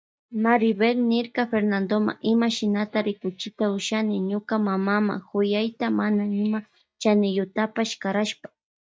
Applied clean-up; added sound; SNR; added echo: neural mask model DeepFilterNet 3.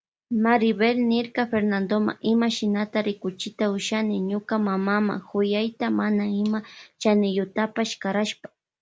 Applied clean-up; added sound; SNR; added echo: none; none; none; none.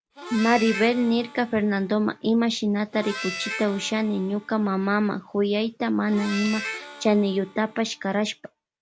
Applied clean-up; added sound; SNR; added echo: none; Harmonica; 13 dB; none.